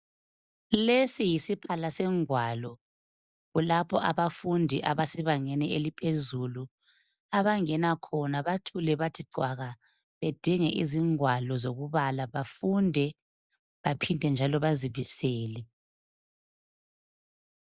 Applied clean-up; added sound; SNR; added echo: none; none; none; none.